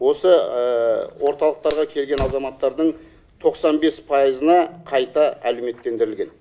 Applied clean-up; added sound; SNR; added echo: none; Fire; 16 dB; none.